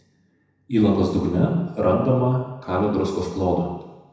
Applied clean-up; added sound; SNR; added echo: none; none; none; reverberation time 1.0 s.